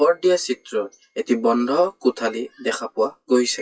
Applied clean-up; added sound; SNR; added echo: classical method WPE with log-MMSE.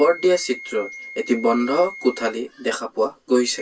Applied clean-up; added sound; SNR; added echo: none; Wind instrument, woodwind instrument; 17 dB; reverberation time 0.1 s.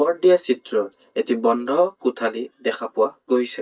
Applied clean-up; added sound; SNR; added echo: neural mask model DeepFilterNet 3.